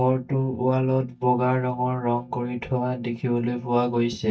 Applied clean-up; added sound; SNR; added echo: neural mask model DeepFilterNet 3.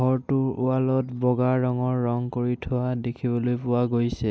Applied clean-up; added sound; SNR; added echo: none; none; none; none.